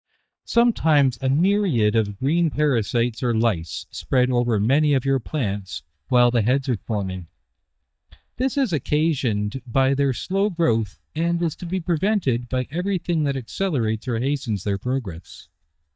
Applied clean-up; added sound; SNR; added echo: neural mask model DeepFilterNet 3.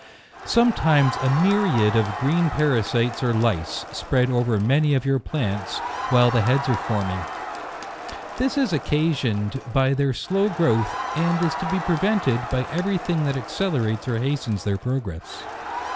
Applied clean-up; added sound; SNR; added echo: none; Crowd; 10 dB; none.